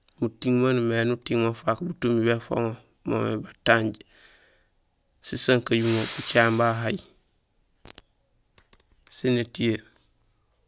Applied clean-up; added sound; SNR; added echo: none; Respiratory sounds; 14 dB; none.